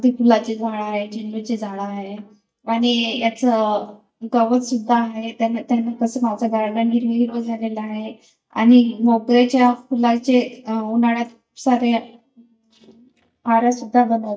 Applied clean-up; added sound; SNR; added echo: neural mask model DeepFilterNet 3.